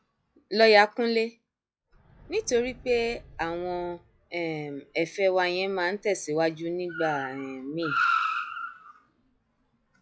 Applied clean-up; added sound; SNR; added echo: classical method log-MMSE.